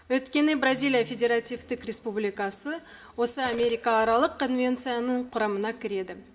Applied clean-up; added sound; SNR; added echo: none; Burping, eructation; 19 dB; reverberation time 2.8 s.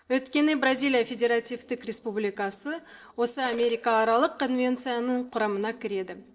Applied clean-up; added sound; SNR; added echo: neural separator model SepFormer DNS4.